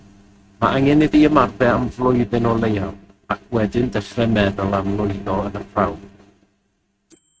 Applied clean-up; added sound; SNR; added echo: neural mask model RNNoise.